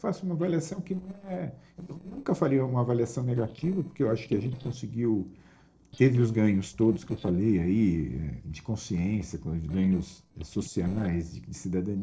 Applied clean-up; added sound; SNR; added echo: neural separator model SepFormer DNS4.